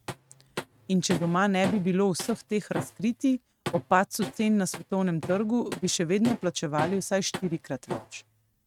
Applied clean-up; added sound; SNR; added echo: neural mask model RNNoise.